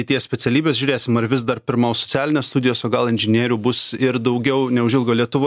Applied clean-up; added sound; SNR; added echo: none; none; none; none.